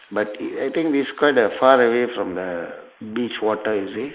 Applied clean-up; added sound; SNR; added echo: neural mask model Resemble Enhance denoiser.